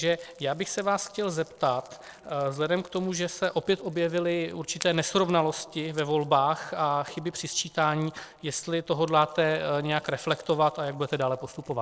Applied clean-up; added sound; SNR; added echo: neural separator model SepFormer DNS4.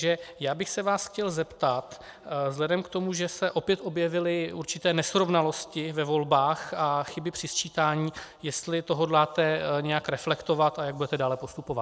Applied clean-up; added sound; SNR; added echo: none; none; none; none.